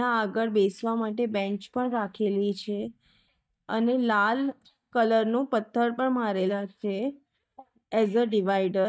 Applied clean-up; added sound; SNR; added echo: neural mask model DeepFilterNet 3.